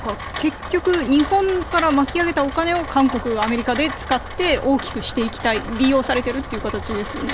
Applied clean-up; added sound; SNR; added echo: none; Rain; 9 dB; none.